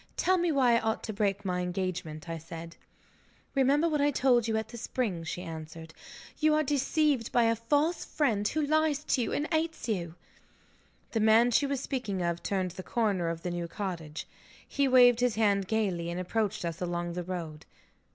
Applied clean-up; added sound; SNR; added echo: none; none; none; none.